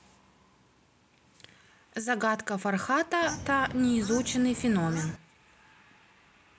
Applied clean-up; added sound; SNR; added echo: none; Bird / Fowl; 9 dB; none.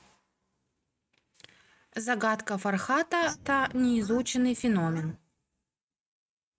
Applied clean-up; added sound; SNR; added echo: neural mask model RNNoise.